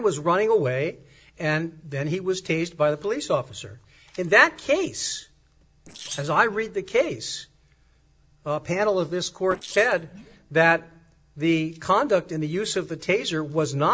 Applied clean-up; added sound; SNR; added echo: neural separator model SepFormer DNS4.